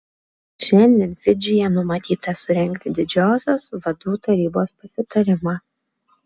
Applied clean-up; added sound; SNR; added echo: none; none; none; none.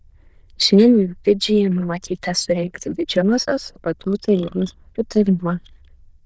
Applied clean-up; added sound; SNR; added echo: neural diffusion model UNIVERSE++.